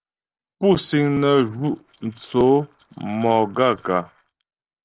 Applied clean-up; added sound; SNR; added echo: neural separator model SepFormer DNS4.